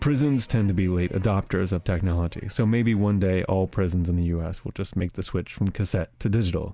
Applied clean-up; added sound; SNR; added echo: none; none; none; none.